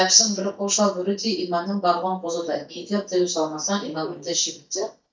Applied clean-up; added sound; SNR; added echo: neural mask model DeepFilterNet 3.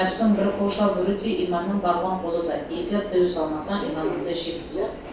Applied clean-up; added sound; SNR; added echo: none; Subway, metro, underground; 10 dB; reverberation time 0.7 s.